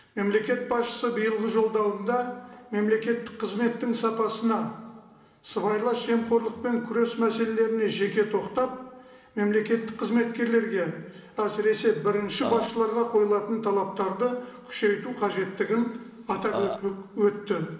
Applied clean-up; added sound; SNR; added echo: none; Burping, eructation; 8 dB; reverberation time 1.0 s.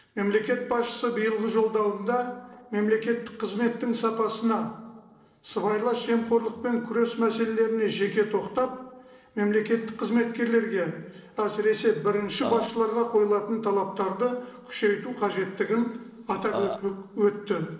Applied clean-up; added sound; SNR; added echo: neural separator model SepFormer DNS4.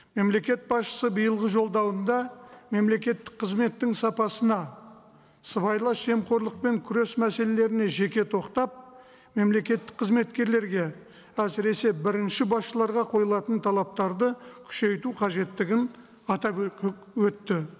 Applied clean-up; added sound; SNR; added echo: none; none; none; none.